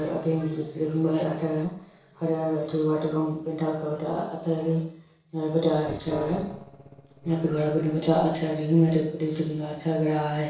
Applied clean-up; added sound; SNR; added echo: neural separator model SepFormer DNS4.